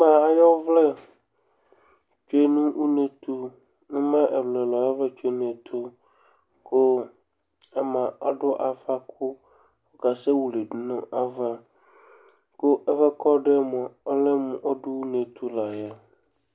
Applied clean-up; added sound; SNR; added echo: none; none; none; none.